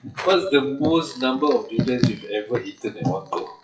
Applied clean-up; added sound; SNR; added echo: classical method WPE with log-MMSE.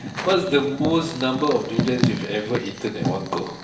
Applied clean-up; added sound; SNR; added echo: none; Fire; 14 dB; reverberation time 0.9 s.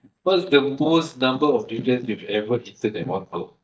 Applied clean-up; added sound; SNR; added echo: neural mask model DeepFilterNet 3.